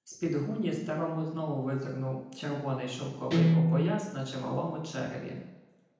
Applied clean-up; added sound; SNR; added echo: none; Guitar; -4 dB; reverberation time 0.9 s.